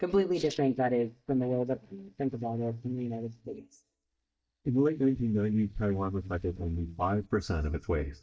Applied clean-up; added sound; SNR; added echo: neural mask model DeepFilterNet 3.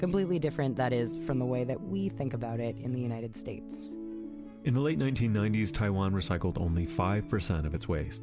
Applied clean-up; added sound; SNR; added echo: none; none; none; none.